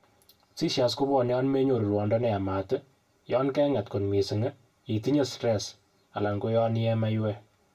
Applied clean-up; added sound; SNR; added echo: none; none; none; reverberation time 0.2 s.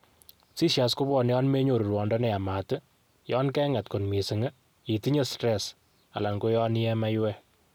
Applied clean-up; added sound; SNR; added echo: none; none; none; none.